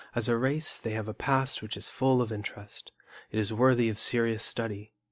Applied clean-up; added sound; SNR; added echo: none; none; none; none.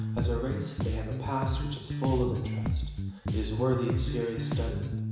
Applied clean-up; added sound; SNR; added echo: none; Bass guitar; -1 dB; reverberation time 1.0 s.